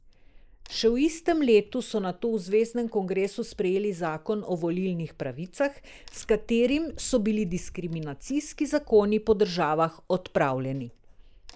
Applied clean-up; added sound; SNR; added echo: neural mask model Resemble Enhance denoiser.